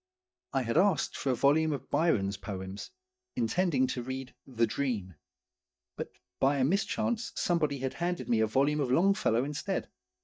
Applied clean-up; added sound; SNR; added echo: neural mask model DeepFilterNet 3.